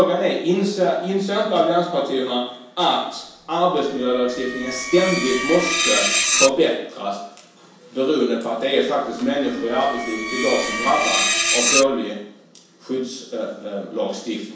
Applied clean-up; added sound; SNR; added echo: none; Screech; 2 dB; reverberation time 0.7 s.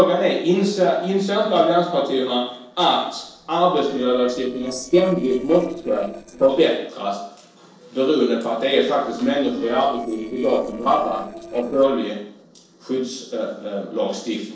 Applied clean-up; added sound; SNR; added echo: neural separator model SepFormer DNS4.